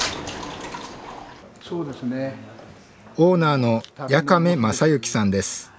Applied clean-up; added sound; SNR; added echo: none; none; none; none.